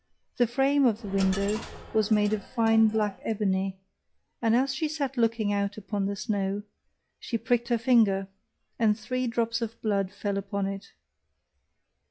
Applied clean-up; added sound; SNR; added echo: classical method log-MMSE.